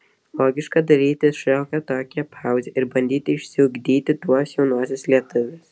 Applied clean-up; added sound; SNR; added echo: none; none; none; none.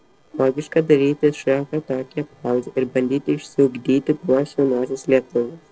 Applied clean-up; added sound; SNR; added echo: neural separator model SepFormer DNS4.